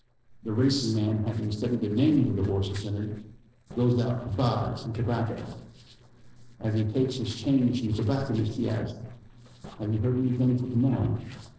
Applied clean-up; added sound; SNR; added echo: neural separator model SepFormer DNS4.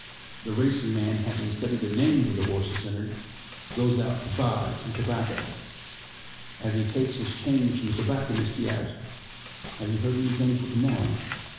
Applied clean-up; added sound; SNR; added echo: none; Frying (food); 11 dB; reverberation time 1.0 s.